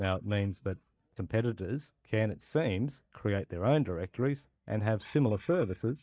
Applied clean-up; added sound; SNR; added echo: neural mask model DeepFilterNet 3.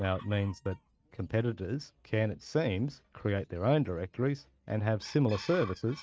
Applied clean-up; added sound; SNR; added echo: neural mask model RNNoise.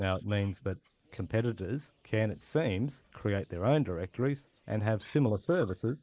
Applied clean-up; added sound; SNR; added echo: neural mask model Resemble Enhance denoiser.